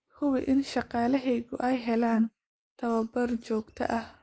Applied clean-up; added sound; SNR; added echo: neural mask model Resemble Enhance denoiser.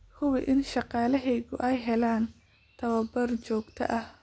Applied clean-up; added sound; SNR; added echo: none; none; none; none.